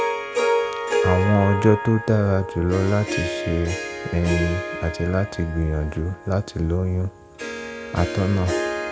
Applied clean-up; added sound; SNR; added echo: none; Harp; 5 dB; none.